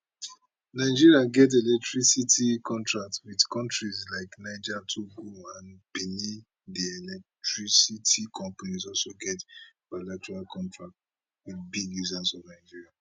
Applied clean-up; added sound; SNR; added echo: none; none; none; none.